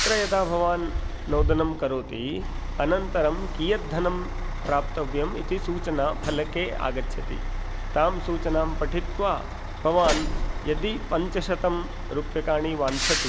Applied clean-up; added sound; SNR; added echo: none; Truck; 2 dB; none.